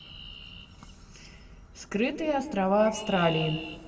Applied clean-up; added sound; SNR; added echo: none; Chirp, tweet; 14 dB; reverberation time 1.6 s.